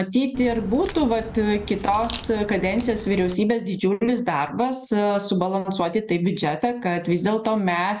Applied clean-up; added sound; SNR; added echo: none; Crack; 11 dB; none.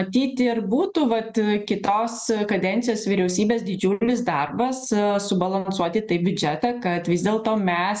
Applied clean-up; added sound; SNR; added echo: none; none; none; none.